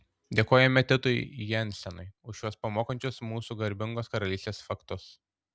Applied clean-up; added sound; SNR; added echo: none; none; none; none.